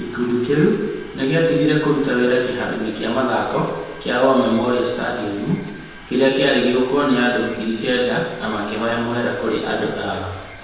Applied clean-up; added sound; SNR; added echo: none; Mechanisms; 19 dB; reverberation time 1.1 s.